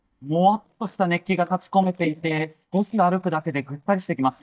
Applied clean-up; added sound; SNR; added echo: neural mask model DeepFilterNet 3.